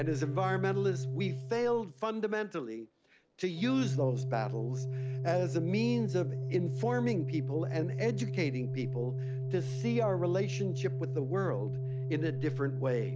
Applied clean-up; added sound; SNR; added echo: none; Organ; 2 dB; none.